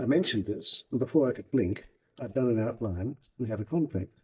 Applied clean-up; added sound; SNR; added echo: neural mask model DeepFilterNet 3.